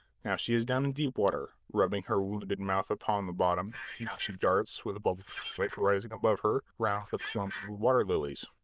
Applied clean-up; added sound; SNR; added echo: neural diffusion model UNIVERSE++.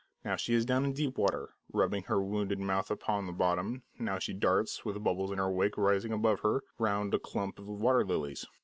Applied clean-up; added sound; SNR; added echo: none; none; none; none.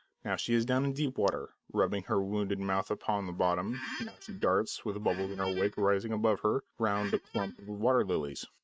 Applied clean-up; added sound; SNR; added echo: neural mask model RNNoise.